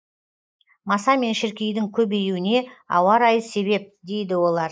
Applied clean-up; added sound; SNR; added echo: neural mask model Resemble Enhance denoiser.